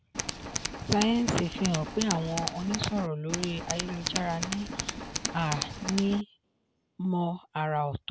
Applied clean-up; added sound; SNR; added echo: none; Tools; 4 dB; none.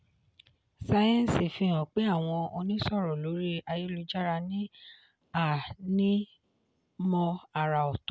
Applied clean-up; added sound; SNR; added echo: none; none; none; none.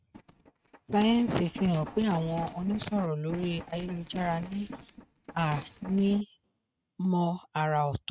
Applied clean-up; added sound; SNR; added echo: neural mask model RNNoise.